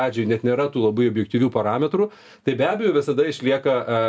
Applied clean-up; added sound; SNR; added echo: none; none; none; none.